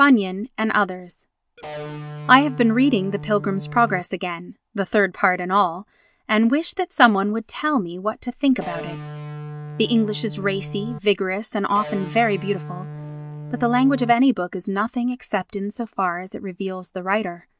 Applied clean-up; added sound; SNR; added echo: none; Electric guitar; 11 dB; none.